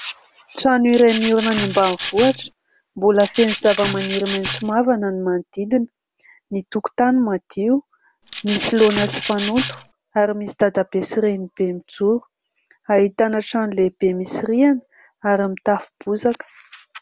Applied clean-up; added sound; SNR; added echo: none; Rattle (instrument); 6 dB; none.